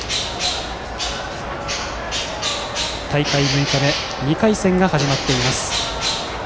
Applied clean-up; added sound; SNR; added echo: none; Bird; 5 dB; none.